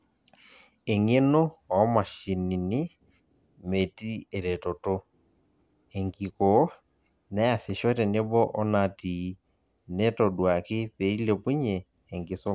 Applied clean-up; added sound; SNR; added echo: none; none; none; none.